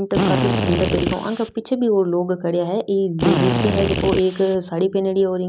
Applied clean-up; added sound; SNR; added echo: none; Drill; 1 dB; none.